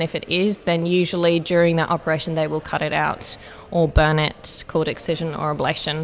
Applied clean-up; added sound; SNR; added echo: none; none; none; none.